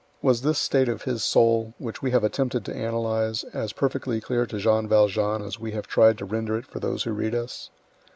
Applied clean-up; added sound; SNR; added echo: none; none; none; none.